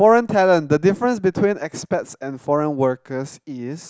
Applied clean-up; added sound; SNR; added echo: none; none; none; none.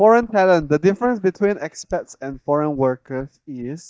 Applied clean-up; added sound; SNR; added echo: neural mask model DeepFilterNet 3.